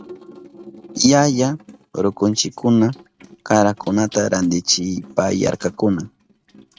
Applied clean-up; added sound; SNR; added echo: neural mask model RNNoise.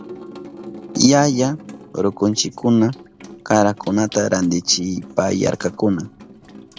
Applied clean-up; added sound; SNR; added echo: none; Sink (filling or washing) / Water tap, faucet; 18 dB; none.